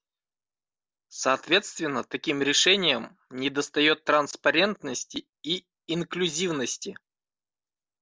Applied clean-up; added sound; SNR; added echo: none; none; none; none.